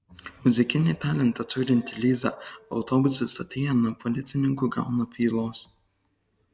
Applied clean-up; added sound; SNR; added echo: none; none; none; none.